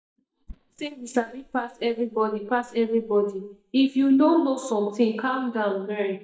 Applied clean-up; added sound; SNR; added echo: neural mask model DeepFilterNet 3.